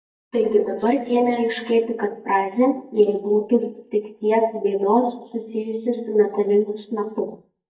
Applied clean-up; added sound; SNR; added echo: neural mask model DeepFilterNet 3.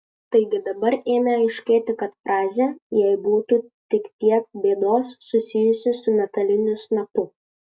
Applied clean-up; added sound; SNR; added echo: none; none; none; none.